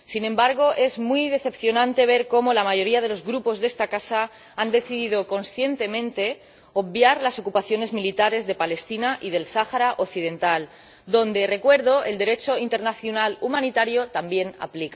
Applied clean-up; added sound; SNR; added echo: none; none; none; none.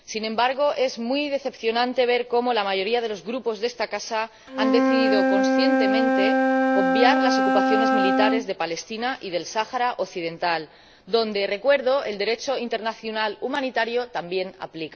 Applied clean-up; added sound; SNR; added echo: none; Wind instrument, woodwind instrument; 1 dB; none.